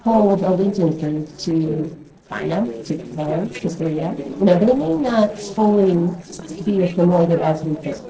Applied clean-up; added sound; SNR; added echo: neural separator model SepFormer DNS4.